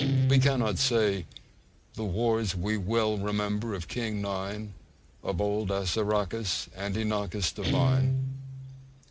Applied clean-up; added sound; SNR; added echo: none; Guitar; 4 dB; none.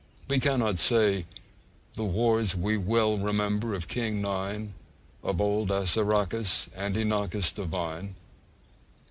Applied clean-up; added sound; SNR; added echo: none; none; none; none.